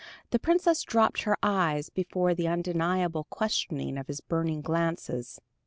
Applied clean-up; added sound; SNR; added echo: none; none; none; none.